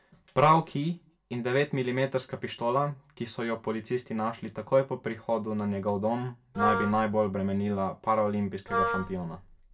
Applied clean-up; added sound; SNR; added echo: none; Wind instrument, woodwind instrument; 3 dB; reverberation time 0.2 s.